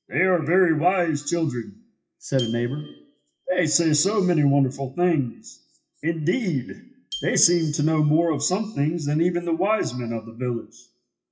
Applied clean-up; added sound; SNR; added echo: classical method WPE with log-MMSE.